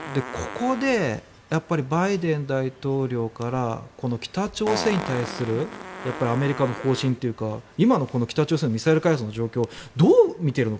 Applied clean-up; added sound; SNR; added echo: none; Fart; 15 dB; none.